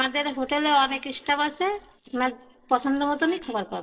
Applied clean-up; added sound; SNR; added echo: neural separator model SepFormer DNS4.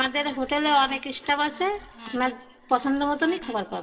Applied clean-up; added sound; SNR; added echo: none; Wood; 19 dB; reverberation time 2.3 s.